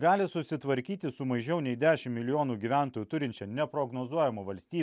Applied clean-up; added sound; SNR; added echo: none; none; none; none.